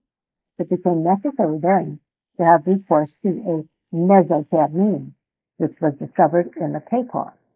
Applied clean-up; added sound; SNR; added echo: neural mask model Resemble Enhance denoiser.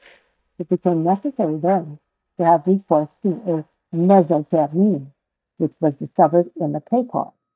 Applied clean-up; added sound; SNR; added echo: neural mask model DeepFilterNet 3.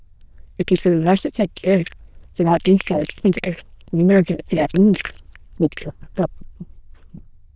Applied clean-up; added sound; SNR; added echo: neural diffusion model UNIVERSE++.